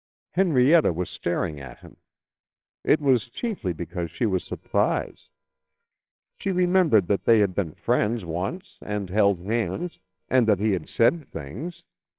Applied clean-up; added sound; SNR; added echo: neural separator model SepFormer WHAMR!.